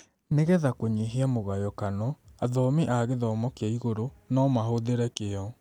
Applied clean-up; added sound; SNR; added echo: none; none; none; none.